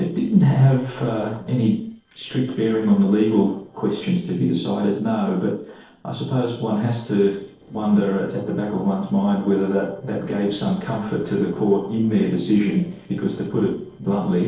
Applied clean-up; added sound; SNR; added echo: neural separator model SepFormer DNS4.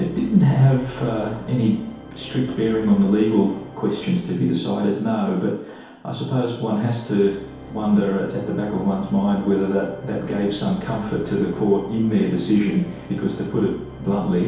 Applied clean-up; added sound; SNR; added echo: none; Organ; 18 dB; reverberation time 2.2 s.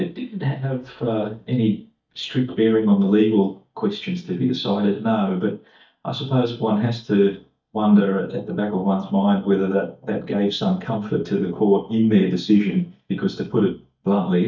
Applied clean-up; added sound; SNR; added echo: neural mask model DeepFilterNet 3.